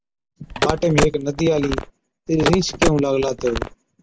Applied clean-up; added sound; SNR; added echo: none; Telephone; 3 dB; none.